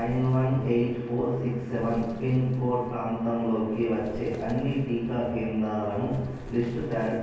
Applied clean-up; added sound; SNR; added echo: none; Wind; 19 dB; reverberation time 1.3 s.